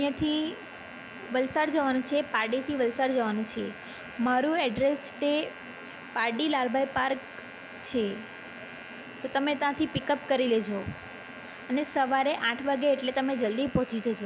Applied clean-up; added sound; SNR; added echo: none; Domestic sounds, home sounds; 17 dB; none.